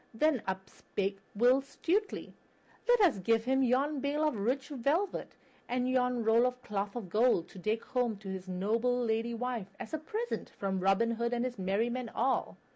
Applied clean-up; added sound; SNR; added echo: none; none; none; none.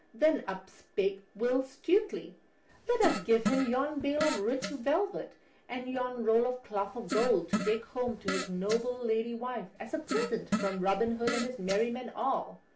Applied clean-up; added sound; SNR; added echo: none; Fart; 6 dB; reverberation time 0.3 s.